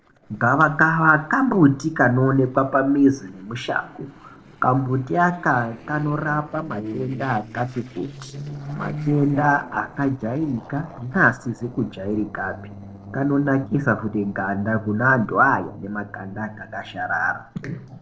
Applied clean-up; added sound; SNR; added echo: neural separator model SepFormer DNS4.